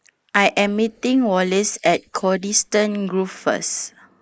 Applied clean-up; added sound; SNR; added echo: neural mask model Resemble Enhance denoiser.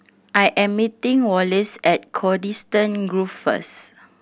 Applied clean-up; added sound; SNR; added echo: none; none; none; none.